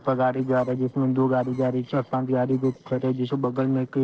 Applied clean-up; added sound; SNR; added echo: neural separator model SepFormer DNS4.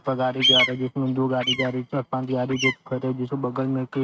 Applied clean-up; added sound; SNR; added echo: neural mask model RNNoise.